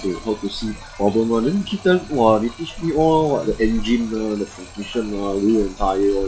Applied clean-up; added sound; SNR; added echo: classical method log-MMSE.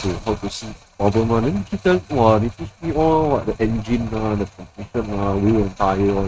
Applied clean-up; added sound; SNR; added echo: neural mask model RNNoise.